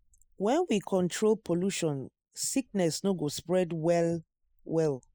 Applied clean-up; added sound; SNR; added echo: neural mask model Resemble Enhance denoiser.